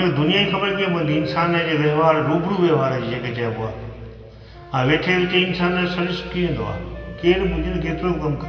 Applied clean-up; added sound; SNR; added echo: none; Wind instrument, woodwind instrument; 18 dB; reverberation time 2.5 s.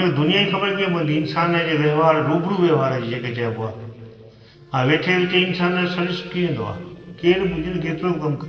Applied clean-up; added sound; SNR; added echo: neural separator model SepFormer DNS4.